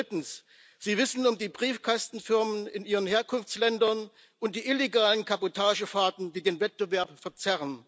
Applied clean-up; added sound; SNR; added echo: none; none; none; none.